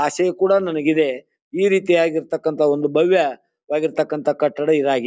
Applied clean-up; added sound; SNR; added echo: none; none; none; none.